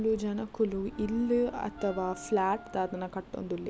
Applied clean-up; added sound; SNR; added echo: none; Wind instrument, woodwind instrument + Wind instrument, woodwind instrument; 18 dB; none.